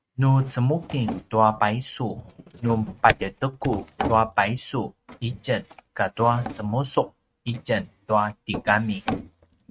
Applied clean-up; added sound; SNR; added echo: neural mask model RNNoise.